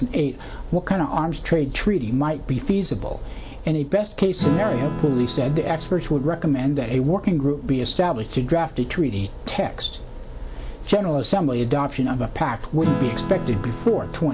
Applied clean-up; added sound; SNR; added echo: none; Acoustic guitar / Strum; 12 dB; none.